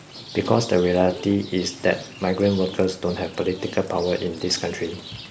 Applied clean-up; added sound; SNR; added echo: none; Rain; 17 dB; none.